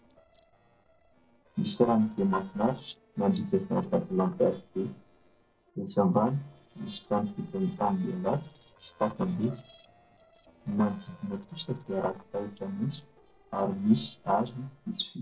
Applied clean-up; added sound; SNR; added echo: neural separator model SepFormer DNS4.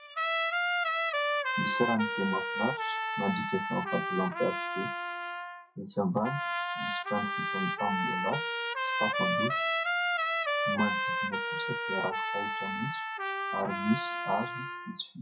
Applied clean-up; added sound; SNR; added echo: classical method WPE with log-MMSE.